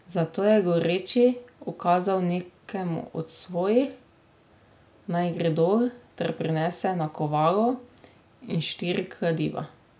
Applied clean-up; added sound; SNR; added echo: none; none; none; none.